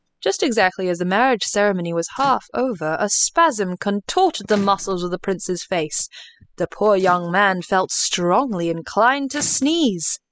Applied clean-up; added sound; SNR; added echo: classical method spectral subtraction.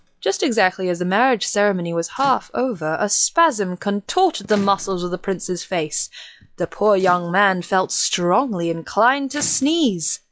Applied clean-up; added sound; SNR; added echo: classical method log-MMSE.